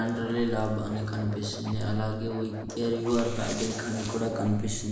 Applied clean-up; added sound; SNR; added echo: none; Scratching (performance technique); 9 dB; reverberation time 1.0 s.